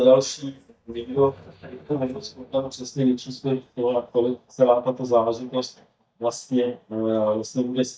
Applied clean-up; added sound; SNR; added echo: neural mask model DeepFilterNet 3.